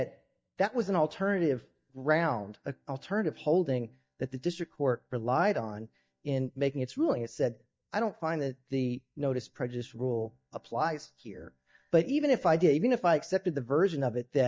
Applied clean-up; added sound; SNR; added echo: neural mask model DeepFilterNet 3.